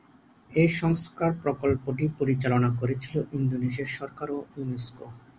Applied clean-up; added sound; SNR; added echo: none; none; none; none.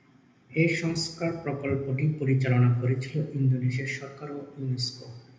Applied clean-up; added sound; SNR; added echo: none; none; none; reverberation time 0.9 s.